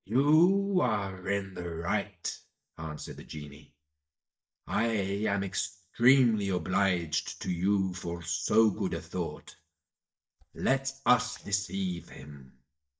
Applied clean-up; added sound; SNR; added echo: neural mask model DeepFilterNet 3.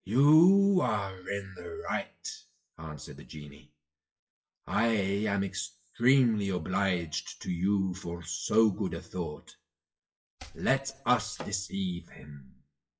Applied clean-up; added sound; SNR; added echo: classical method WPE with log-MMSE.